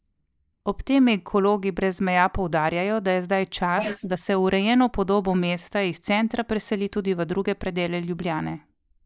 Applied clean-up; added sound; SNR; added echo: neural mask model Resemble Enhance denoiser.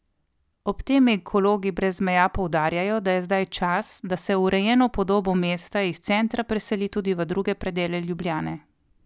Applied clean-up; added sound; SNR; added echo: none; none; none; none.